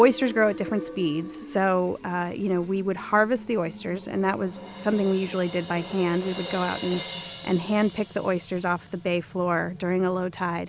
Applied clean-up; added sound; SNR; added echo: none; Crash cymbal + Fill (with liquid); 14 dB; none.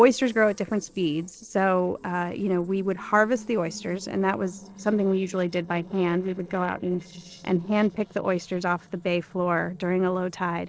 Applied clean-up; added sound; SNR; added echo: neural separator model SepFormer DNS4.